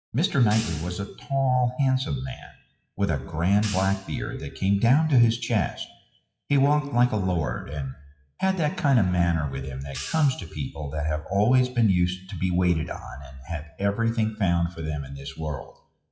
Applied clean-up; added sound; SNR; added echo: classical method WPE with log-MMSE.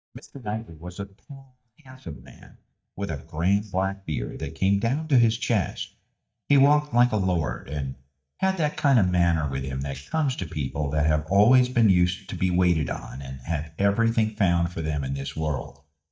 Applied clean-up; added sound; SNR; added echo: neural mask model DeepFilterNet 3.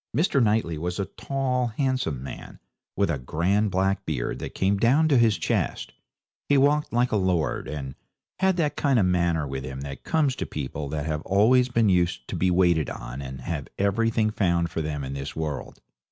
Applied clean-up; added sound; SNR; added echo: none; none; none; none.